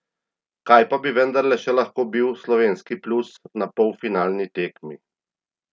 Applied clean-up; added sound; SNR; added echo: none; none; none; none.